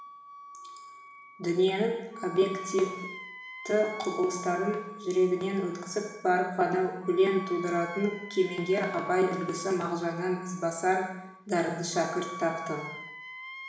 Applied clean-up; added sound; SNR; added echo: none; Wind instrument, woodwind instrument; 13 dB; reverberation time 0.9 s.